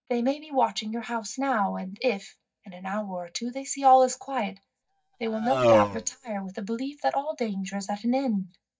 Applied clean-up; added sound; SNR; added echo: neural mask model DeepFilterNet 3.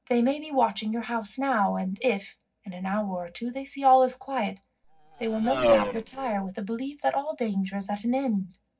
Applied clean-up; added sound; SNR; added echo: neural separator model SepFormer DNS4.